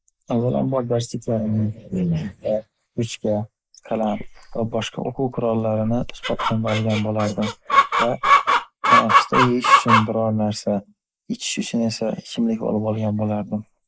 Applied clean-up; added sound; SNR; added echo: neural mask model Resemble Enhance denoiser.